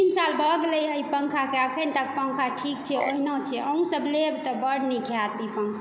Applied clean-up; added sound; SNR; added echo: none; Frog; 14 dB; none.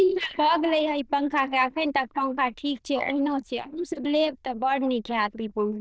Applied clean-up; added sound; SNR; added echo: neural diffusion model UNIVERSE++.